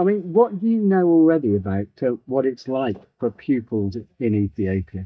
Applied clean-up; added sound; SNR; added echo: neural mask model DeepFilterNet 3.